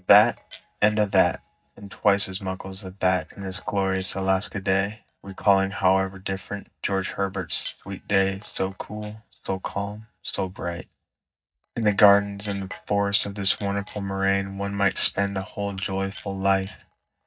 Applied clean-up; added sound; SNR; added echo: neural mask model DeepFilterNet 3.